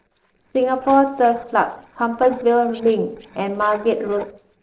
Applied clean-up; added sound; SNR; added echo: neural separator model SepFormer DNS4.